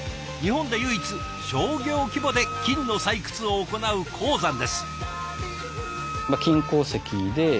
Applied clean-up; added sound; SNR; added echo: none; Wind instrument, woodwind instrument; 10 dB; none.